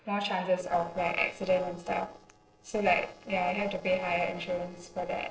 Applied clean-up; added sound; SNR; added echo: neural separator model SepFormer DNS4.